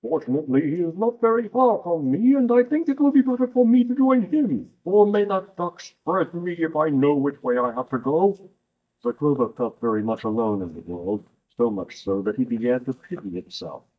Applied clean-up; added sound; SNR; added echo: neural mask model DeepFilterNet 3.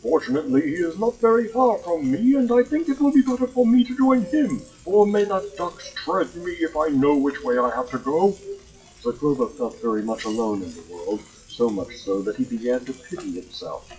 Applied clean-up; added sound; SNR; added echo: classical method WPE with log-MMSE.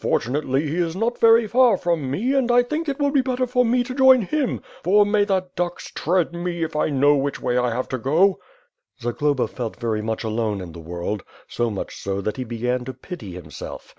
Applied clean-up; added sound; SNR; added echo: none; none; none; none.